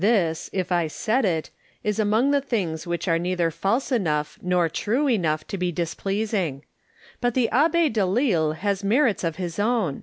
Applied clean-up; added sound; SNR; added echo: none; none; none; none.